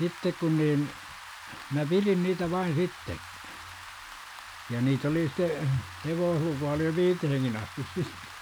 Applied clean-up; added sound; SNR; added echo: none; Rain; 15 dB; none.